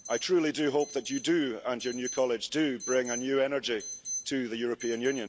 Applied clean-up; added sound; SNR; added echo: none; Alarm; 14 dB; none.